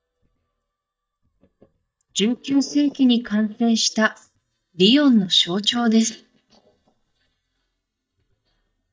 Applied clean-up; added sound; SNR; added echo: neural mask model DeepFilterNet 3.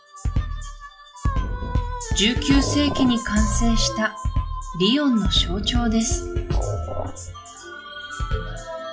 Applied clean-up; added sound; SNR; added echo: classical method WPE with log-MMSE.